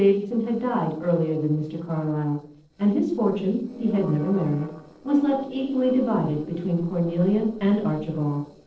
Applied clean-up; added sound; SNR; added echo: neural separator model SepFormer DNS4.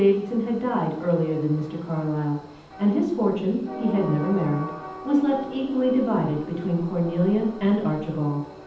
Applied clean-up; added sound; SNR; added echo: none; Train; 15 dB; reverberation time 0.8 s.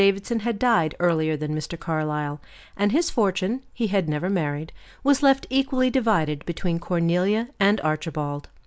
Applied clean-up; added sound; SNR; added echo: none; none; none; none.